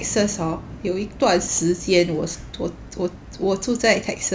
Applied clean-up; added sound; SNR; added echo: none; none; none; none.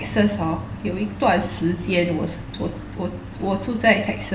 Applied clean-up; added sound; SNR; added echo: none; Engine; 14 dB; reverberation time 0.7 s.